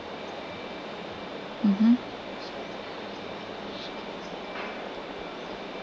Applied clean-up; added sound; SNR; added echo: none; none; none; none.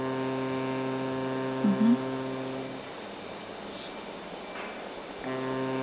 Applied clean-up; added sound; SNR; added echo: none; Wind instrument, woodwind instrument; 0 dB; none.